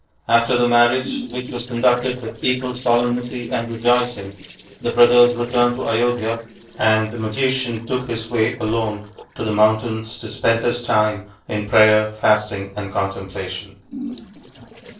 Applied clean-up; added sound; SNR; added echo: neural separator model SepFormer DNS4.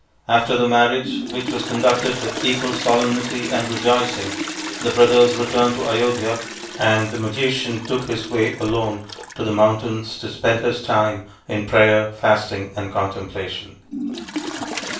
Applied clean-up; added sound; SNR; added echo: none; Toilet flush; 11 dB; reverberation time 0.3 s.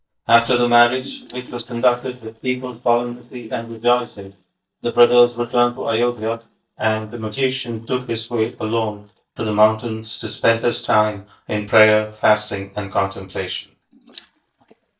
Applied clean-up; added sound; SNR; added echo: neural mask model DeepFilterNet 3.